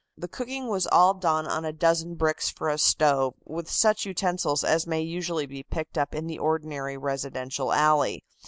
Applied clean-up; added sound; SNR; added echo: none; none; none; none.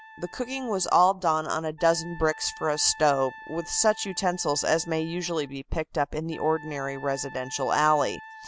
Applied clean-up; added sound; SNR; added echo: none; Wind instrument, woodwind instrument; 19 dB; none.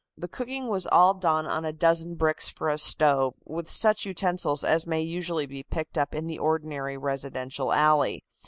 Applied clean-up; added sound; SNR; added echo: neural mask model Resemble Enhance denoiser.